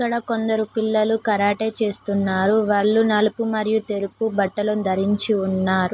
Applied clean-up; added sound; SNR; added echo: none; none; none; none.